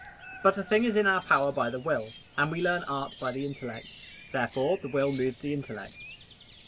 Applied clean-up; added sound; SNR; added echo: none; Cutlery, silverware + Bird vocalization, bird call, bird song; 19 dB; none.